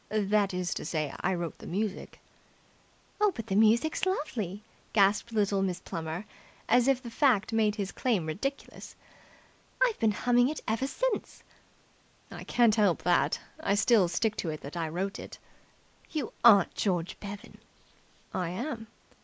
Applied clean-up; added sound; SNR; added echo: none; none; none; none.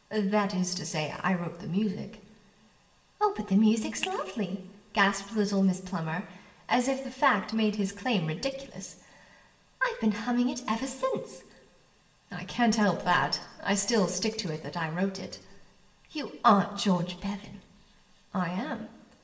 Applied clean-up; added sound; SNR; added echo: none; none; none; reverberation time 0.9 s.